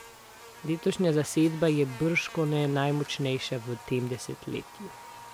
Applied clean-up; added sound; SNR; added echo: none; Buzz; 18 dB; none.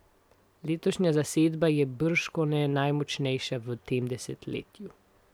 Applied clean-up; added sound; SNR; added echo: none; none; none; none.